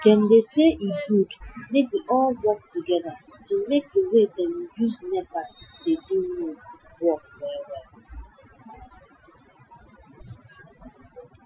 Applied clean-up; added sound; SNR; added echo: classical method Wiener filter.